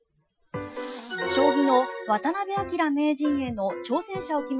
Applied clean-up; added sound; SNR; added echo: classical method Wiener filter.